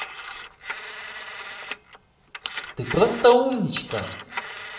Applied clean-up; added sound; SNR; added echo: none; Telephone; 10 dB; reverberation time 1.7 s.